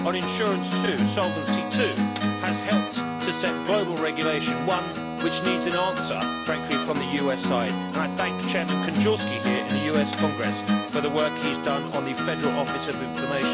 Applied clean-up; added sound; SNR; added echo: none; Acoustic guitar; -2 dB; none.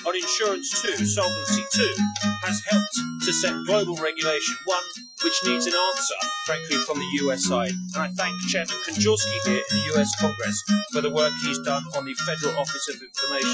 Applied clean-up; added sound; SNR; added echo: classical method Wiener filter.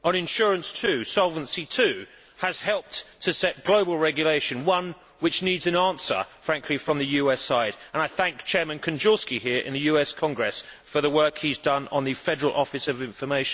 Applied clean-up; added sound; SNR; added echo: none; none; none; none.